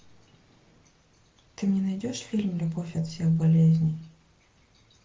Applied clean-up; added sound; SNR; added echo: none; none; none; none.